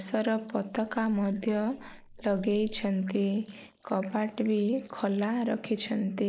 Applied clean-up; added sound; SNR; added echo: neural mask model Resemble Enhance denoiser.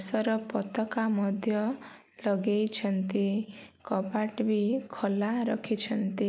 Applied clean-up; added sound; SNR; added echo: none; none; none; none.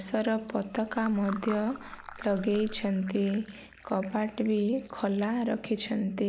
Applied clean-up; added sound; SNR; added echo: none; Fill (with liquid) + Breathing; 18 dB; none.